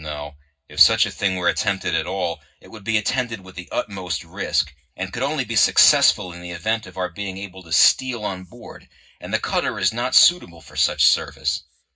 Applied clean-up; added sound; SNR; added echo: none; none; none; reverberation time 0.4 s.